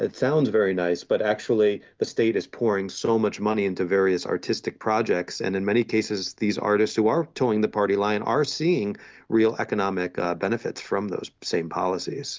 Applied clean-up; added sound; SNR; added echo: none; none; none; none.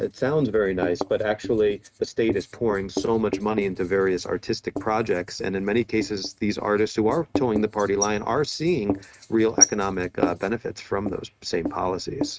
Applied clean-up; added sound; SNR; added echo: neural mask model RNNoise.